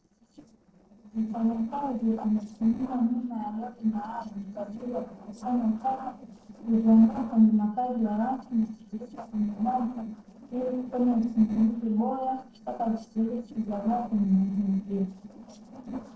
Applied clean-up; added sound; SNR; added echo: neural separator model SepFormer DNS4.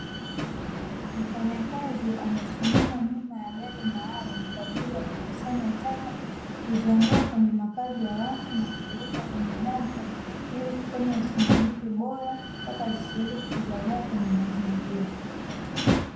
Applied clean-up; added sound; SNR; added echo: none; Slam; 2 dB; reverberation time 0.5 s.